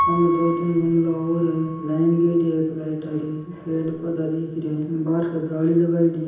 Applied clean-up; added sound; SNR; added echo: none; Piano; 12 dB; reverberation time 0.9 s.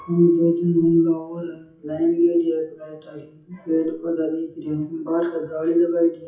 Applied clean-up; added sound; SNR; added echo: classical method WPE with log-MMSE.